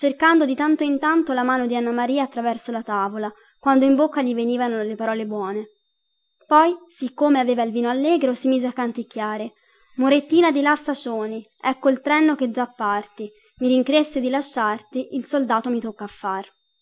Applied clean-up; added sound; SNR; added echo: none; none; none; none.